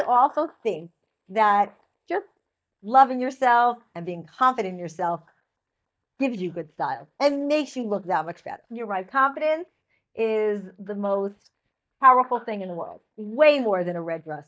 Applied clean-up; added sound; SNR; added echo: neural mask model DeepFilterNet 3.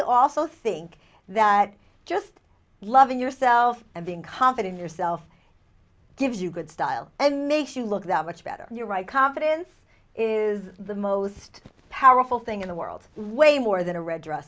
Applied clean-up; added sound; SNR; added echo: none; none; none; none.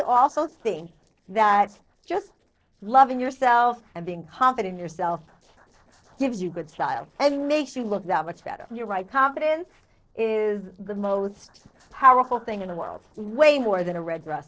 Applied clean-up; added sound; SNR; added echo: neural separator model SepFormer DNS4.